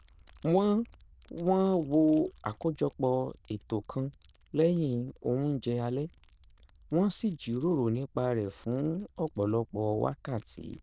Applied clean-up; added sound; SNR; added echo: neural diffusion model UNIVERSE++.